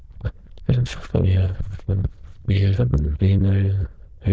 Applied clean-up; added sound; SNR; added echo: neural diffusion model UNIVERSE++.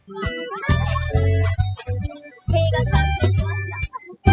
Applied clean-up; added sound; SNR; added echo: classical method spectral subtraction.